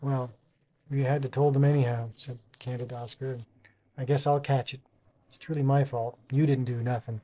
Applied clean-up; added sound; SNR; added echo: neural separator model SepFormer DNS4.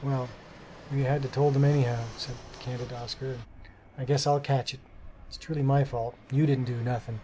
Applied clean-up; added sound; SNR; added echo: none; Fixed-wing aircraft, airplane; 18 dB; none.